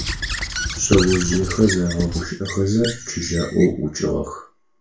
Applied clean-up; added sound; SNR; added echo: none; Squeak / Writing; 7 dB; reverberation time 0.2 s.